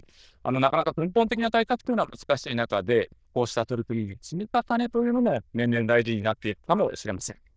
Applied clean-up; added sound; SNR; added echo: neural diffusion model UNIVERSE++.